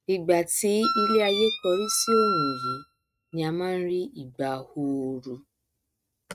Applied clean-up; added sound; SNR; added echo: neural mask model RNNoise.